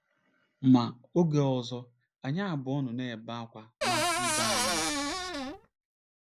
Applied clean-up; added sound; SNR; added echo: none; Cupboard open or close / Door; -1 dB; none.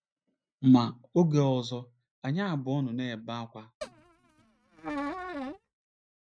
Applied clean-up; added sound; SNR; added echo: neural mask model RNNoise.